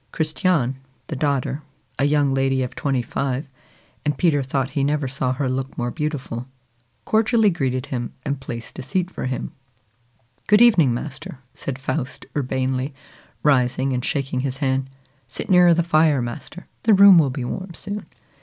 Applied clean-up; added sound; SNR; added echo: none; none; none; none.